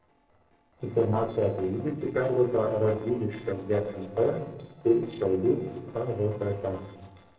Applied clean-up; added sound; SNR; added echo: neural separator model SepFormer DNS4.